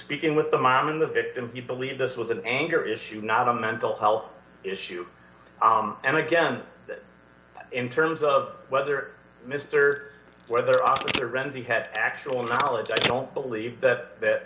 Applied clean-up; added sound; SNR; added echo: none; Telephone; 9 dB; none.